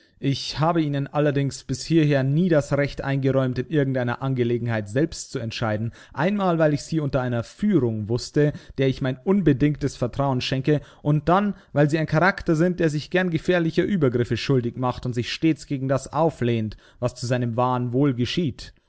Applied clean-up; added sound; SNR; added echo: none; none; none; none.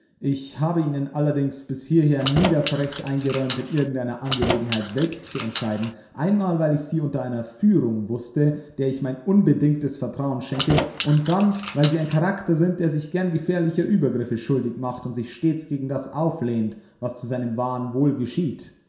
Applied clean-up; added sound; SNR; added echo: none; Keys jangling; 6 dB; reverberation time 0.7 s.